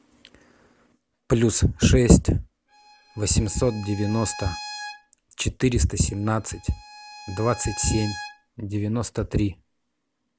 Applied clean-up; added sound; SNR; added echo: none; Bowed string instrument; 16 dB; none.